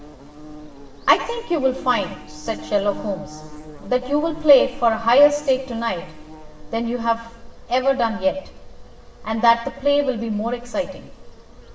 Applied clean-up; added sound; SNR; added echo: none; Buzz / Bird; 20 dB; reverberation time 0.8 s.